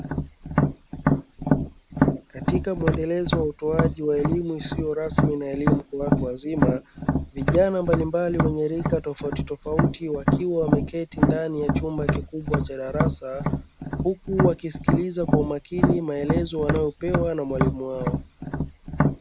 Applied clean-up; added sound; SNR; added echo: none; Tap; -2 dB; none.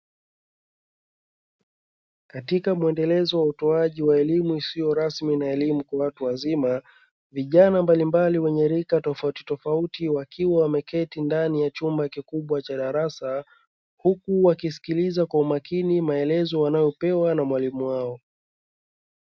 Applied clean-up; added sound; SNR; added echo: none; none; none; none.